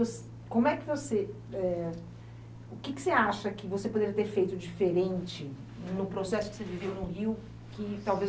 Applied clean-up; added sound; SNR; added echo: none; none; none; none.